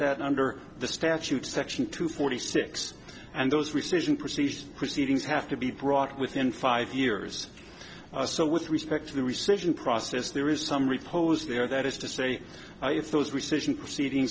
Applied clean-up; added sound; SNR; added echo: none; none; none; none.